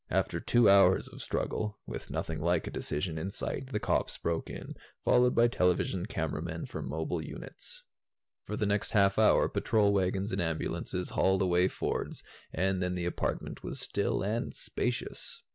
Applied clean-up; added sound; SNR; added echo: none; none; none; none.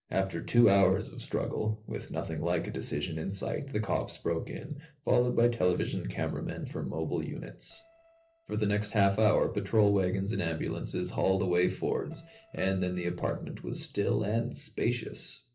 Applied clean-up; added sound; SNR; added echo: neural separator model SepFormer DNS4.